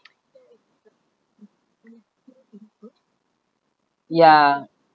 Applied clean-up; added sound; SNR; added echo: none; none; none; none.